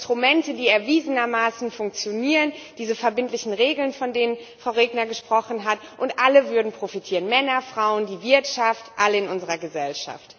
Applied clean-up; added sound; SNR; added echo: none; none; none; none.